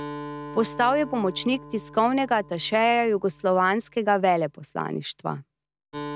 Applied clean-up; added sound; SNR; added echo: none; Acoustic guitar; 16 dB; none.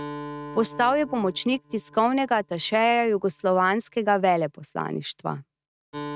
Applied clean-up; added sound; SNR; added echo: neural mask model RNNoise.